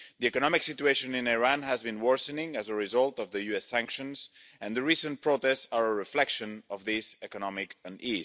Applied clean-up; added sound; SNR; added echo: none; none; none; none.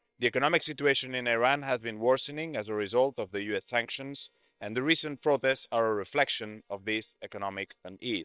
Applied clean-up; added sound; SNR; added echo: neural separator model SepFormer WHAM!.